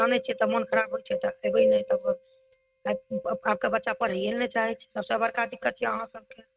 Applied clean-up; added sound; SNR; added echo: neural mask model RNNoise.